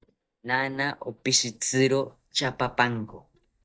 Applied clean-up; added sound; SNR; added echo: neural mask model DeepFilterNet 3.